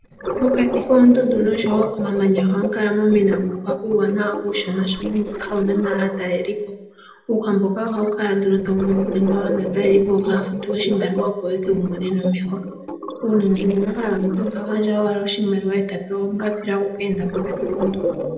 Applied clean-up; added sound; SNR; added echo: neural separator model SepFormer DNS4.